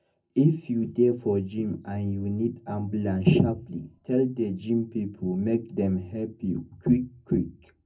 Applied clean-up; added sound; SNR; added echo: none; none; none; reverberation time 0.3 s.